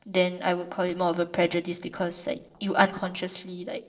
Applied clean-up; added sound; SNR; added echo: neural separator model SepFormer DNS4.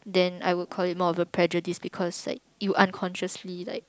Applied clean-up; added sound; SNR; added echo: none; none; none; none.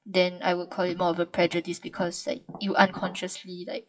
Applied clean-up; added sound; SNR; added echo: classical method WPE with log-MMSE.